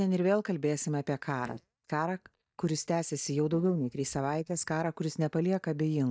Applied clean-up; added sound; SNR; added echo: neural mask model DeepFilterNet 3.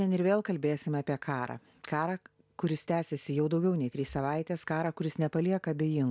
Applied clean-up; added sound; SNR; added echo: none; none; none; none.